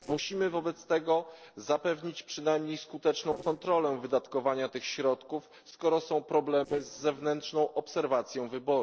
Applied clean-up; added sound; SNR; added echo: neural separator model SepFormer DNS4.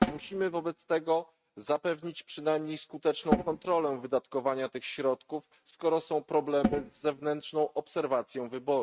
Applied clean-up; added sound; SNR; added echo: neural mask model RNNoise.